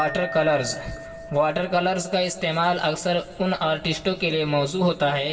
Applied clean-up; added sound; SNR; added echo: none; Chink, clink; 16 dB; reverberation time 2.1 s.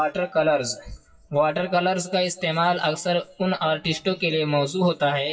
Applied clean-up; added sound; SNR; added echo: classical method WPE with log-MMSE.